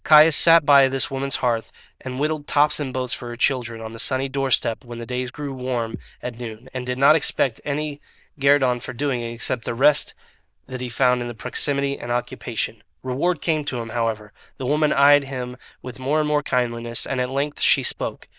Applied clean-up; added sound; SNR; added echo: neural diffusion model UNIVERSE++.